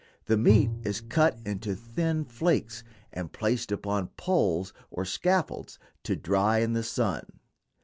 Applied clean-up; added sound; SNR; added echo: none; Bowed string instrument; 5 dB; none.